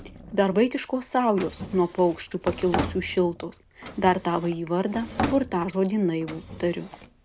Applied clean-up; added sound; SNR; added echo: none; Drawer open or close; 10 dB; none.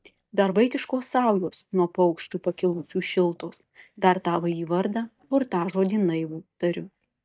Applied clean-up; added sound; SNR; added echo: neural mask model DeepFilterNet 3.